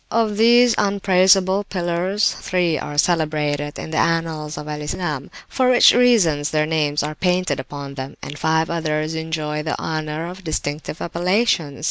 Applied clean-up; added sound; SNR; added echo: none; none; none; none.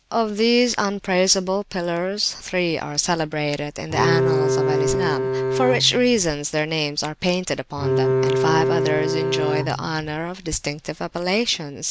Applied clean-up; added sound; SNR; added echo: none; Bowed string instrument; -1 dB; none.